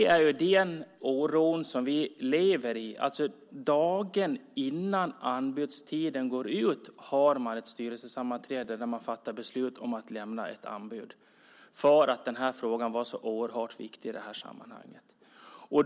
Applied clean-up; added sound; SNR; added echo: none; none; none; none.